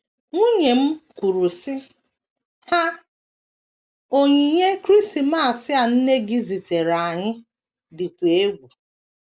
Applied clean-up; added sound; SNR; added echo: none; none; none; none.